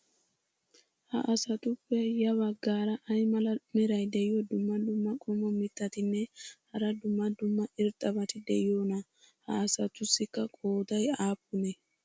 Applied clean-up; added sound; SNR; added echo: none; none; none; none.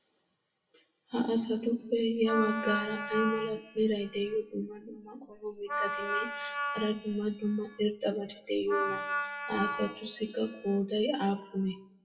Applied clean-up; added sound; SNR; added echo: classical method WPE with log-MMSE.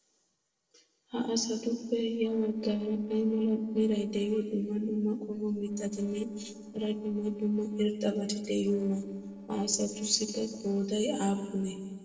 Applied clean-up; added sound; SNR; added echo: neural separator model SepFormer DNS4.